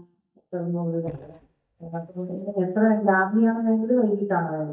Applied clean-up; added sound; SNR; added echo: neural mask model DeepFilterNet 3.